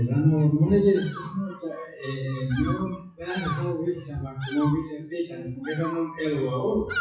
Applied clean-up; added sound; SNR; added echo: classical method WPE with log-MMSE.